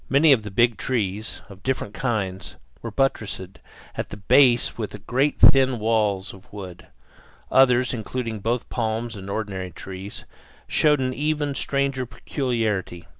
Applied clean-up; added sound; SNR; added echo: none; none; none; none.